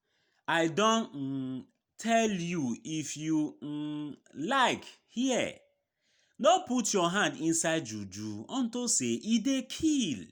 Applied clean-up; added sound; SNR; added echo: none; none; none; none.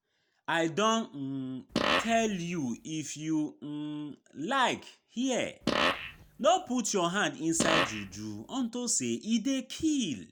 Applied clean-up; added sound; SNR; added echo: none; Fart; 1 dB; none.